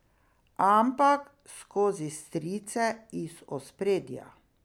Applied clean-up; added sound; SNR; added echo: none; none; none; none.